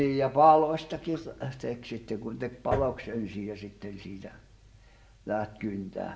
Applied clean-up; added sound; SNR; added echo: none; Drawer open or close; 16 dB; reverberation time 0.5 s.